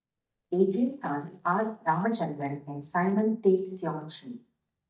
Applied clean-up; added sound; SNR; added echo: neural mask model DeepFilterNet 3.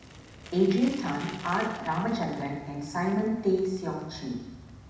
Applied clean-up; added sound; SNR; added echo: none; Bicycle; 16 dB; reverberation time 1.1 s.